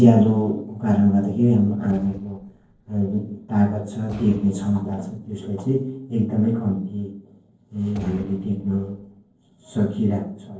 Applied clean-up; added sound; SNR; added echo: neural separator model SepFormer DNS4.